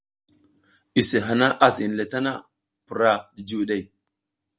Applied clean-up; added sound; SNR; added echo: none; none; none; none.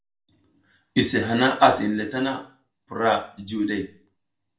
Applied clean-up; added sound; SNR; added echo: none; none; none; reverberation time 0.3 s.